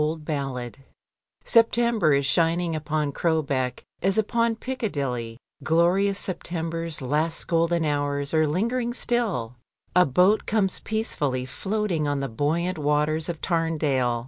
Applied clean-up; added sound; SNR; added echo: none; none; none; none.